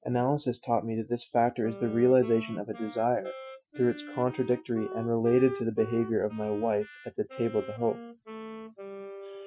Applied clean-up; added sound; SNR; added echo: classical method Wiener filter.